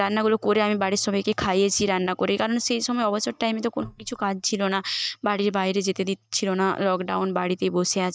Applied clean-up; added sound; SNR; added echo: neural mask model DeepFilterNet 3.